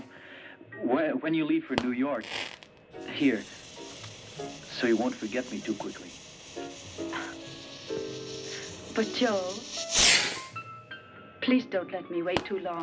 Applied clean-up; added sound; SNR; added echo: none; Fireworks; 4 dB; none.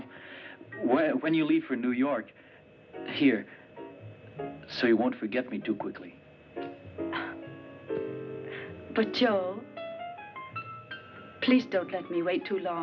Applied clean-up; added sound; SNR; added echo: none; none; none; none.